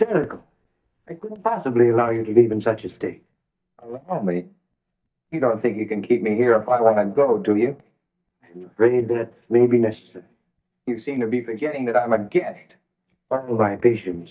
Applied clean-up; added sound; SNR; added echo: neural mask model DeepFilterNet 3.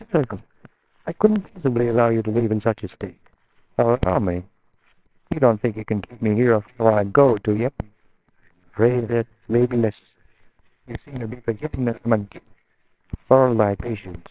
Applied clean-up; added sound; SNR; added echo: neural separator model SepFormer WHAMR!.